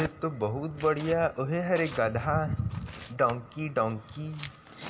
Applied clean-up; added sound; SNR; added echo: none; Tearing; 17 dB; reverberation time 1.0 s.